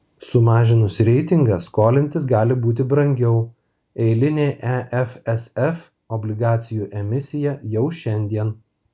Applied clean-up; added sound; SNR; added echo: none; none; none; none.